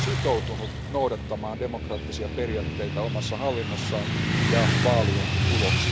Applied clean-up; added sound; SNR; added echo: none; Motorcycle / Traffic noise, roadway noise; -4 dB; none.